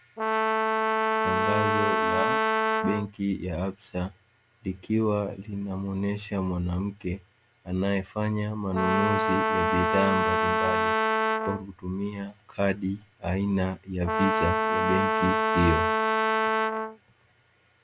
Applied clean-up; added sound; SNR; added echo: none; Brass instrument; -4 dB; none.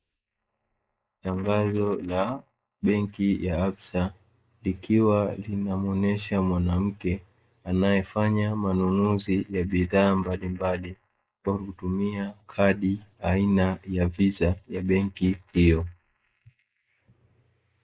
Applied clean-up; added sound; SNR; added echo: neural mask model Resemble Enhance denoiser.